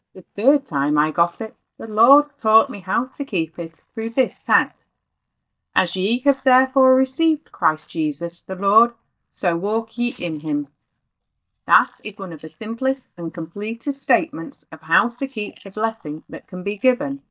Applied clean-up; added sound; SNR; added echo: neural mask model DeepFilterNet 3.